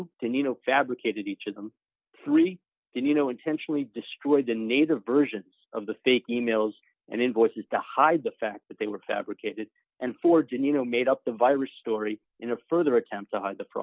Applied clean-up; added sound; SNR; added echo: none; none; none; none.